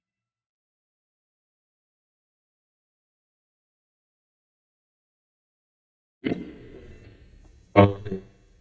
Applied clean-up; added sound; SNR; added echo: neural mask model DeepFilterNet 3.